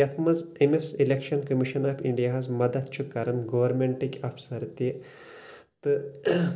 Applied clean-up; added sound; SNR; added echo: none; none; none; none.